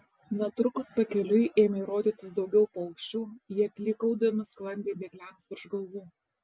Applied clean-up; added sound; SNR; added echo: none; none; none; none.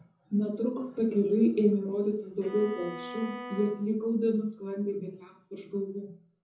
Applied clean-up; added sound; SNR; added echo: none; Bowed string instrument; 12 dB; reverberation time 0.5 s.